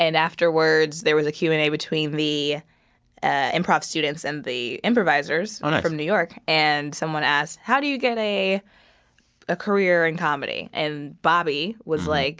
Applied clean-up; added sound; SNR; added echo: none; none; none; none.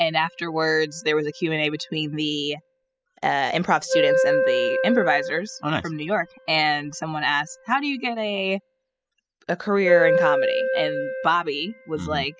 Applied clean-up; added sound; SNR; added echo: classical method spectral subtraction.